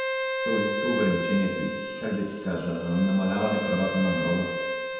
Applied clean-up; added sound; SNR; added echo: none; Bowed string instrument; 3 dB; reverberation time 1.1 s.